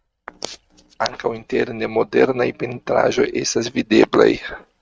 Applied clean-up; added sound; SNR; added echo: neural mask model RNNoise.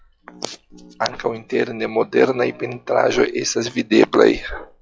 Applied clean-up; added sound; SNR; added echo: classical method log-MMSE.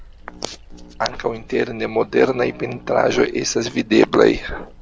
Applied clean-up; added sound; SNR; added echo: none; Water; 20 dB; none.